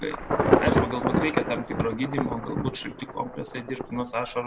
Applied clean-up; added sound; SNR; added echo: none; Thunder / Traffic noise, roadway noise / Rain / Insect; -4 dB; none.